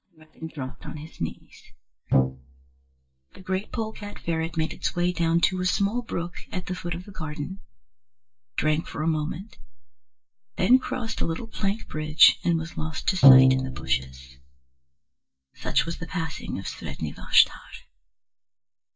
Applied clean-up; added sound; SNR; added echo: neural mask model DeepFilterNet 3.